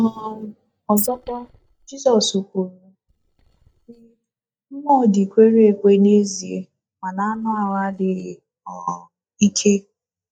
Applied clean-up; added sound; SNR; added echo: neural mask model DeepFilterNet 3.